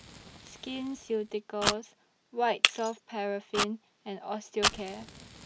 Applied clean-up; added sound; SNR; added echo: none; Fire + Shatter; 0 dB; none.